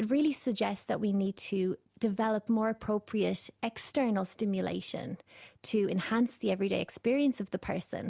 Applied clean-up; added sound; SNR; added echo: none; none; none; none.